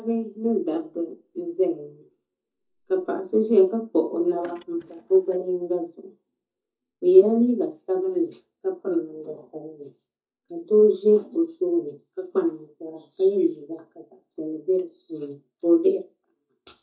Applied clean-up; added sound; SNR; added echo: neural mask model DeepFilterNet 3.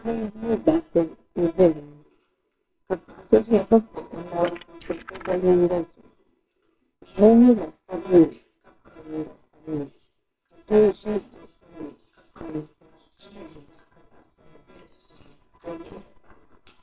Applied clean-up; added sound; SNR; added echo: neural separator model SepFormer WHAMR!.